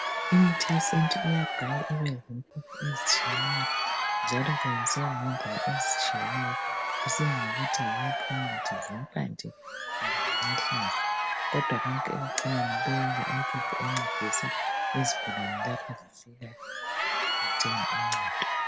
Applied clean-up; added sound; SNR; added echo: none; Crowd; -2 dB; none.